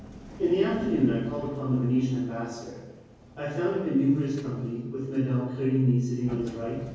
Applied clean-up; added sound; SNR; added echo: none; Engine; 19 dB; reverberation time 1.3 s.